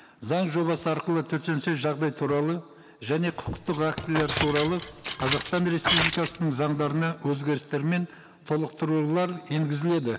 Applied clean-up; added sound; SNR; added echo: neural mask model Resemble Enhance denoiser.